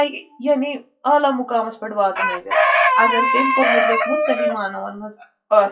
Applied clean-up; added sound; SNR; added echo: classical method WPE with log-MMSE.